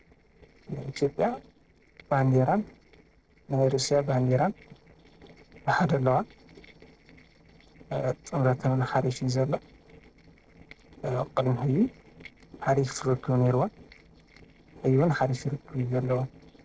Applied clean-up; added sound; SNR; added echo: neural separator model SepFormer DNS4.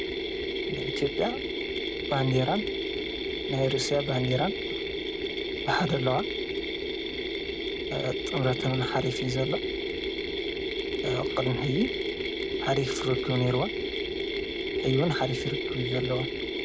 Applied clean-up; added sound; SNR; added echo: none; Mechanisms; 0 dB; none.